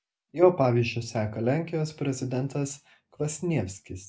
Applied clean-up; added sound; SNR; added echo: none; none; none; none.